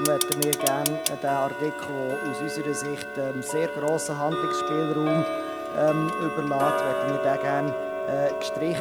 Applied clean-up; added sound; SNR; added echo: none; Tick-tock; 1 dB; none.